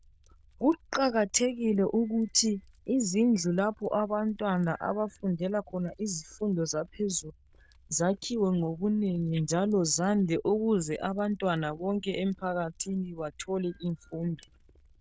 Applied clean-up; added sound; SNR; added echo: neural diffusion model UNIVERSE++.